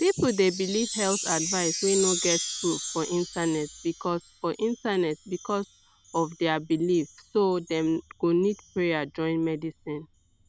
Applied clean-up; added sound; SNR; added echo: none; Chime; 9 dB; none.